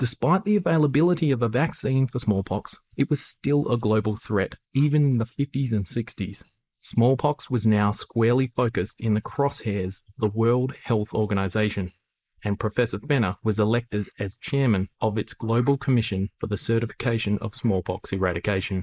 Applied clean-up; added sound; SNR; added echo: neural mask model Resemble Enhance denoiser.